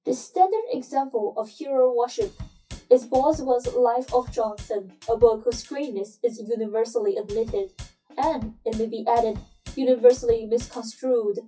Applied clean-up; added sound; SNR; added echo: classical method WPE with log-MMSE.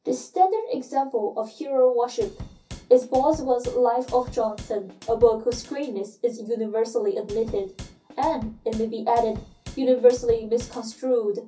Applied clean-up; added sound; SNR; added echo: none; Drum / Drum kit; 17 dB; reverberation time 0.3 s.